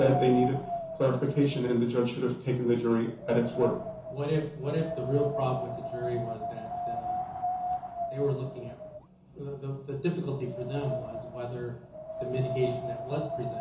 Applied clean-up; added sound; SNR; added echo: none; Wind; 7 dB; reverberation time 0.9 s.